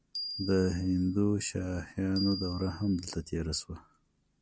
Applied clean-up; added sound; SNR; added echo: none; Bell; 12 dB; none.